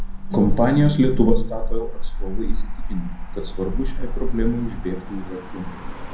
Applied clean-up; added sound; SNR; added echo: none; Motor vehicle (road); -2 dB; reverberation time 0.6 s.